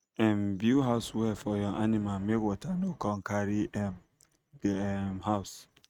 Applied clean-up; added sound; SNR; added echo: neural mask model RNNoise.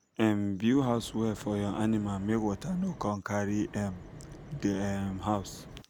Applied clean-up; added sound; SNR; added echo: none; Wind; 16 dB; none.